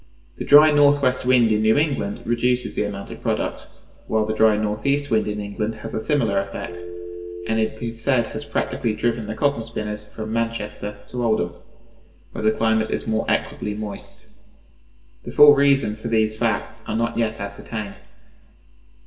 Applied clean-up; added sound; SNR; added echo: none; Telephone; 9 dB; reverberation time 1.9 s.